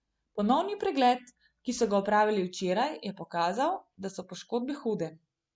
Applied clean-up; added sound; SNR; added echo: none; none; none; none.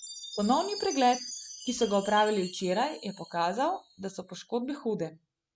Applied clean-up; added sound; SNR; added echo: none; Chime; 12 dB; none.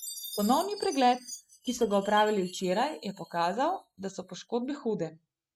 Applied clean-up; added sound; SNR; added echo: neural mask model RNNoise.